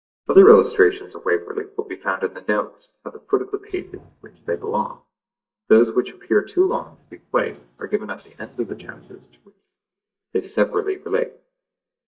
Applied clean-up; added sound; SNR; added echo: neural mask model DeepFilterNet 3.